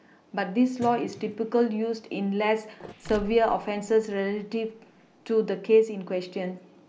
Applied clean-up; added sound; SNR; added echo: none; Guitar + Mechanisms; 20 dB; none.